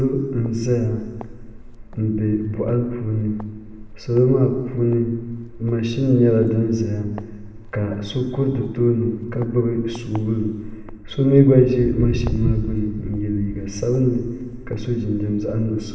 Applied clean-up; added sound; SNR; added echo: none; Walk, footsteps; 13 dB; reverberation time 1.6 s.